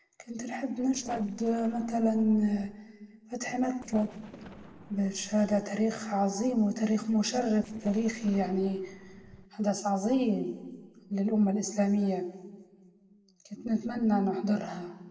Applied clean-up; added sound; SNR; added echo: neural separator model SepFormer DNS4.